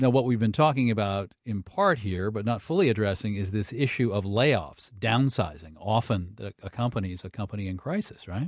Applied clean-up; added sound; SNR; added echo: none; none; none; none.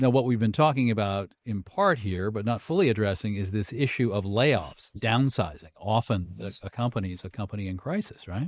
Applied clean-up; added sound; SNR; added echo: neural mask model Resemble Enhance denoiser.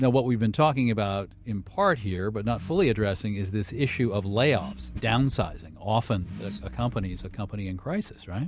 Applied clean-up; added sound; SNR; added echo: none; Accelerating, revving, vroom / Car; 15 dB; none.